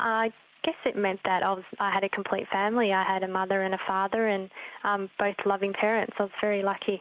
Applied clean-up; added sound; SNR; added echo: none; none; none; none.